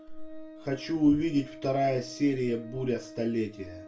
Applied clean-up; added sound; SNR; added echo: none; Organ; 18 dB; reverberation time 0.2 s.